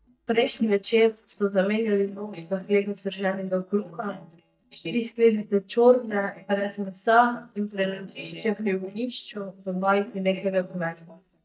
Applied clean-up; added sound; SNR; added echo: neural mask model DeepFilterNet 3.